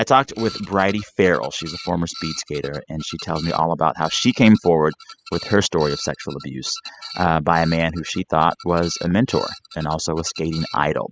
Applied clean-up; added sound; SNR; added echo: classical method spectral subtraction.